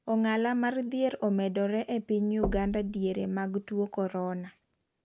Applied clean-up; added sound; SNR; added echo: none; Knock; 11 dB; none.